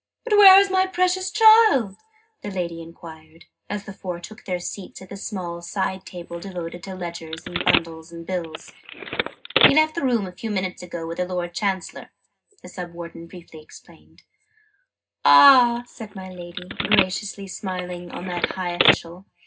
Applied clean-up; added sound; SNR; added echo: none; Telephone; 3 dB; reverberation time 0.2 s.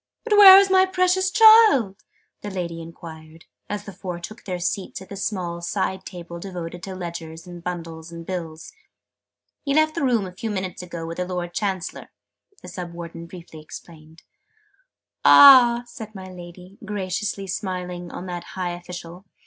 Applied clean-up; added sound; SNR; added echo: none; none; none; none.